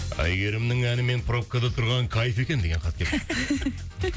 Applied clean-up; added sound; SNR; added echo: none; none; none; none.